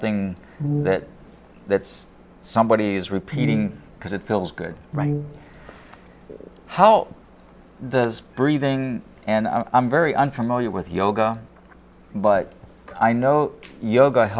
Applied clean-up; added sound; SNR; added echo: none; Brass instrument; 5 dB; none.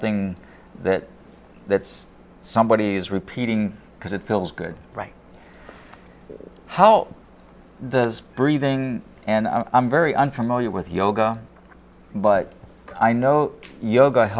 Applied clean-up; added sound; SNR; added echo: none; none; none; none.